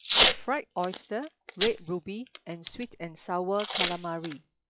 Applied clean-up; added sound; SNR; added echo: classical method log-MMSE.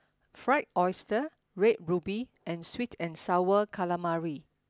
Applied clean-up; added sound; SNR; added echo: none; none; none; none.